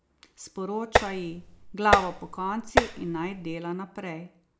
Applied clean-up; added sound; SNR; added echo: none; Tap; -4 dB; none.